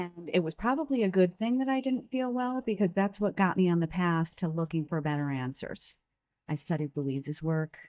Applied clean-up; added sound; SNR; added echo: neural mask model DeepFilterNet 3.